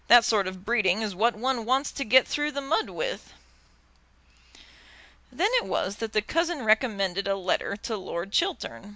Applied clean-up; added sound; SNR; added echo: none; none; none; none.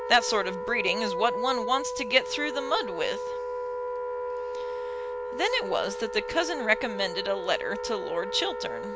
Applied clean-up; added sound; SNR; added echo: none; Wind instrument, woodwind instrument; 4 dB; none.